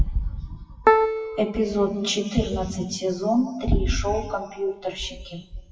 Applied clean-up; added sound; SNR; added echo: classical method WPE with log-MMSE.